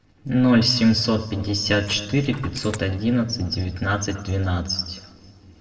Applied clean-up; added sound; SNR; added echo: neural separator model SepFormer DNS4.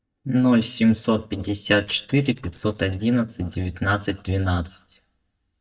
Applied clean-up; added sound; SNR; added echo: neural mask model DeepFilterNet 3.